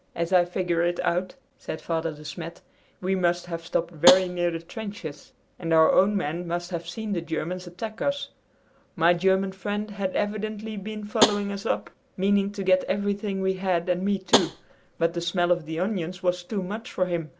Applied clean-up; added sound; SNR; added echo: none; Tap; 3 dB; none.